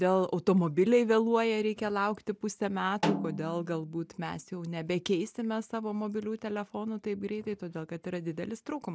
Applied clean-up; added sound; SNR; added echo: none; Snare drum; 7 dB; none.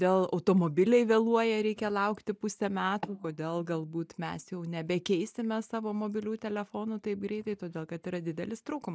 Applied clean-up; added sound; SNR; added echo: neural mask model DeepFilterNet 3.